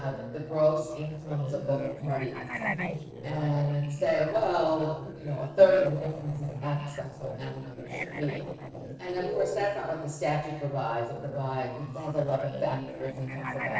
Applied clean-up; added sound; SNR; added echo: neural separator model SepFormer DNS4.